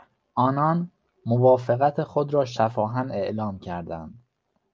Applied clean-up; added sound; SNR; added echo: none; none; none; none.